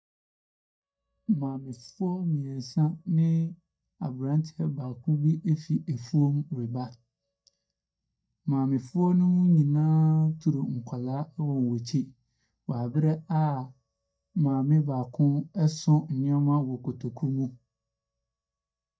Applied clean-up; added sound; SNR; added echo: neural mask model DeepFilterNet 3.